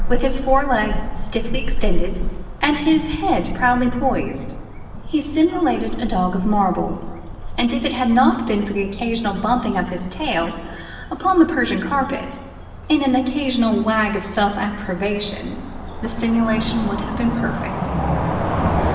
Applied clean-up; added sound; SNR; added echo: none; Cricket / Motor vehicle (road); 4 dB; reverberation time 1.2 s.